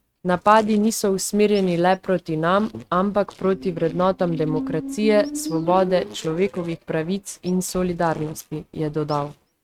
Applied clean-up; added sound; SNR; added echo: neural mask model RNNoise.